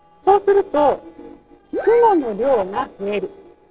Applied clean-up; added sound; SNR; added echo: neural separator model SepFormer DNS4.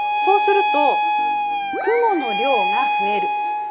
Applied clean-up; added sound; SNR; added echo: none; Wind instrument, woodwind instrument; -2 dB; none.